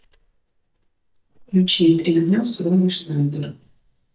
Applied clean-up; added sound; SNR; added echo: neural mask model DeepFilterNet 3.